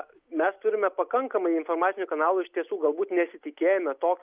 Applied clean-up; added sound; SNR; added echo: none; none; none; none.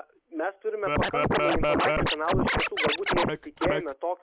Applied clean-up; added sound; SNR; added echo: none; Scratching (performance technique); -5 dB; none.